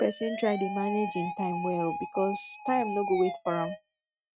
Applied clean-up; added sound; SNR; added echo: neural mask model RNNoise.